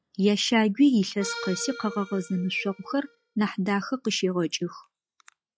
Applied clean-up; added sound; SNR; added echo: classical method log-MMSE.